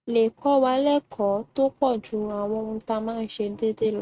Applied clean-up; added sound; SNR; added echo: neural mask model RNNoise.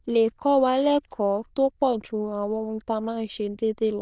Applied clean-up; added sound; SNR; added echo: neural diffusion model UNIVERSE++.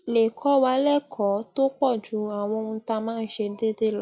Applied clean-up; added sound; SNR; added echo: none; none; none; none.